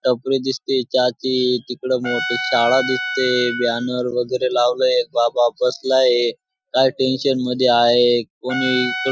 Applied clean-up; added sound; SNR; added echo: classical method Wiener filter.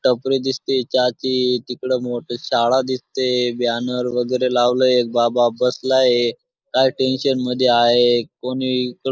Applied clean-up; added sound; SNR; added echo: neural mask model Resemble Enhance denoiser.